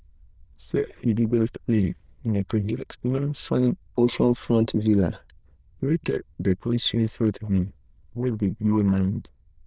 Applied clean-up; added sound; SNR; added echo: neural diffusion model UNIVERSE++.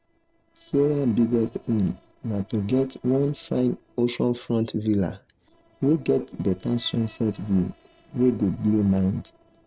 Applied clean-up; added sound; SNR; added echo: neural separator model SepFormer DNS4.